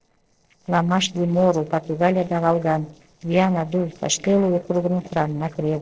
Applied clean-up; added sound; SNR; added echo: neural separator model SepFormer DNS4.